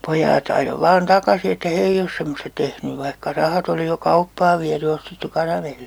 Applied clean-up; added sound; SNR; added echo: none; none; none; none.